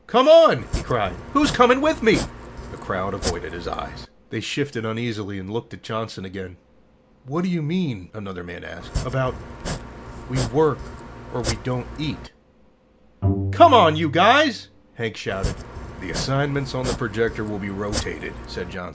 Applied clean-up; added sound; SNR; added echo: none; Domestic sounds, home sounds + Bowed string instrument; 8 dB; none.